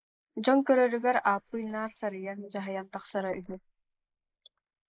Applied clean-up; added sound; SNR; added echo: neural mask model Resemble Enhance denoiser.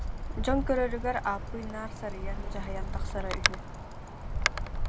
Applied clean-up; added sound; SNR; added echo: none; Wind; -3 dB; none.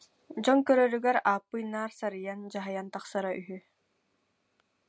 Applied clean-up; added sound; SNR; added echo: none; none; none; none.